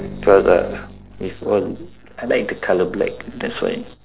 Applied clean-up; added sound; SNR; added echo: neural separator model SepFormer DNS4.